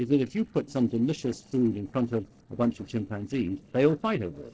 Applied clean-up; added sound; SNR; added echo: neural separator model SepFormer DNS4.